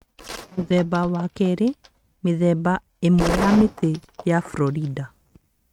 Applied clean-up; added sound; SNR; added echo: neural mask model RNNoise.